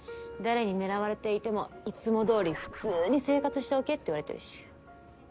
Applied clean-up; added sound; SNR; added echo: none; Scratching (performance technique); 18 dB; none.